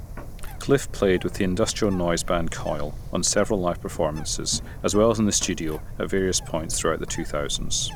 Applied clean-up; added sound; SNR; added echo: none; Bird; 7 dB; none.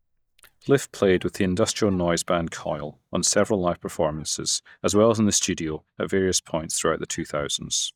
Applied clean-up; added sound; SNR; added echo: neural mask model DeepFilterNet 3.